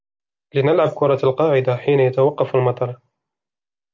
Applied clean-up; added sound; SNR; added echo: none; none; none; none.